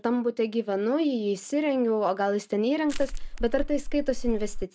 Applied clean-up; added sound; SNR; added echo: none; Crushing; 3 dB; none.